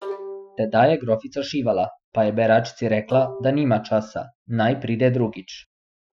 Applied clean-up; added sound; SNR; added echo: classical method Wiener filter.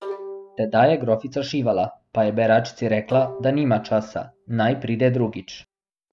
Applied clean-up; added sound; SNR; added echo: none; Bowed string instrument; 18 dB; none.